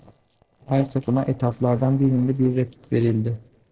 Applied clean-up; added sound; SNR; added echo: neural separator model SepFormer DNS4.